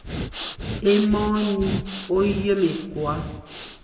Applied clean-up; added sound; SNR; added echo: none; Breathing; 7 dB; reverberation time 1.0 s.